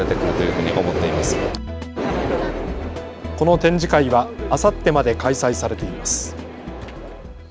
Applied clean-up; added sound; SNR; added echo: none; none; none; none.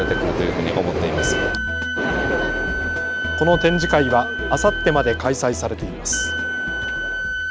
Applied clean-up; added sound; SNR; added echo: none; Wind instrument, woodwind instrument; 5 dB; none.